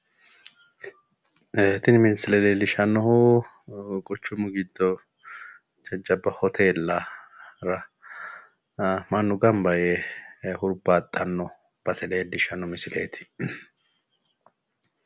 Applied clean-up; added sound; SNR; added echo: none; none; none; none.